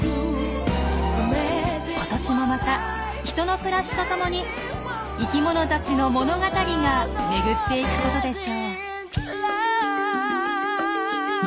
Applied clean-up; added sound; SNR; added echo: none; none; none; none.